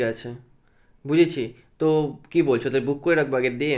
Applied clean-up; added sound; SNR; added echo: none; none; none; none.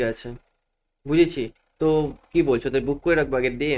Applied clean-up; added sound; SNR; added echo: neural mask model RNNoise.